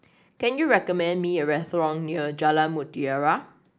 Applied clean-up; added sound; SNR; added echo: none; none; none; none.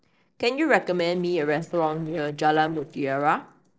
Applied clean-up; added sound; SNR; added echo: neural separator model SepFormer DNS4.